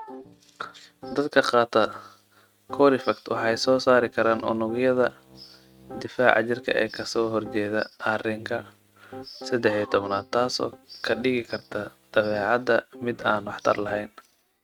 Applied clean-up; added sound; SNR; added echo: neural mask model RNNoise.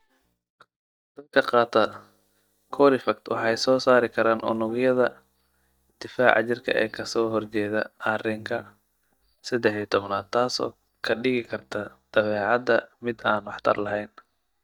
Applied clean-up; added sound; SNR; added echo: neural mask model DeepFilterNet 3.